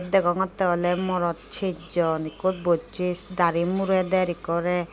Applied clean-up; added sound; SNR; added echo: none; none; none; none.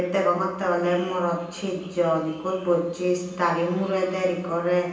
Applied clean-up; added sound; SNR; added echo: none; none; none; reverberation time 0.9 s.